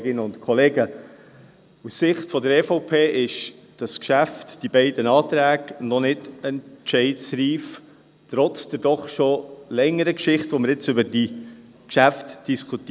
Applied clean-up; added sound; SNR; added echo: none; none; none; none.